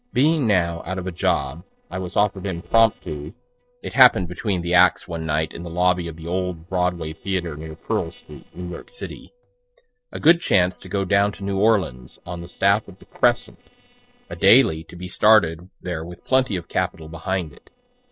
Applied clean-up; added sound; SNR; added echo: neural separator model SepFormer DNS4.